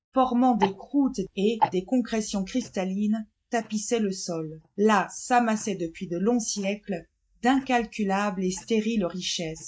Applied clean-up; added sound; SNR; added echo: neural mask model DeepFilterNet 3.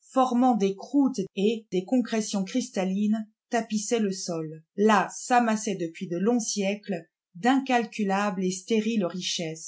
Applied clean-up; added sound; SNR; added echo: none; none; none; none.